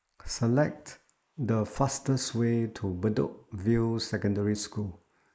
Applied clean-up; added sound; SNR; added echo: neural mask model Resemble Enhance denoiser.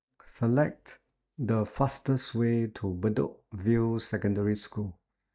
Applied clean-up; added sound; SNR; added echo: neural mask model DeepFilterNet 3.